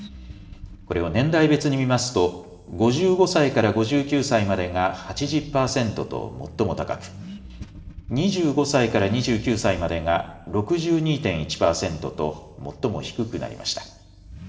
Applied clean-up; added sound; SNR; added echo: none; Accelerating, revving, vroom / Car; 20 dB; reverberation time 1.1 s.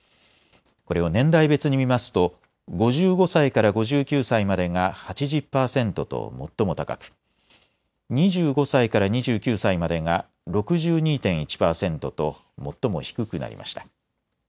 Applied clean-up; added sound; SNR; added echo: none; none; none; none.